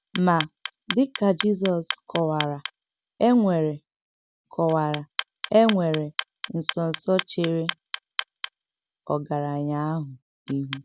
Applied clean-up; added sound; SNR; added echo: none; Clock; 11 dB; none.